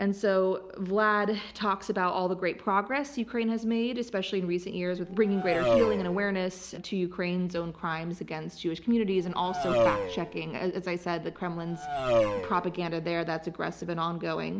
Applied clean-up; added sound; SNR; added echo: none; Race car, auto racing; 1 dB; none.